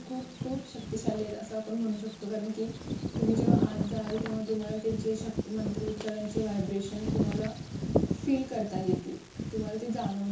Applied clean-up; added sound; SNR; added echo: none; Bird vocalization, bird call, bird song; 0 dB; reverberation time 0.7 s.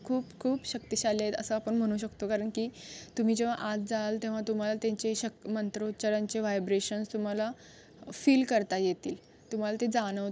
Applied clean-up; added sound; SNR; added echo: none; none; none; none.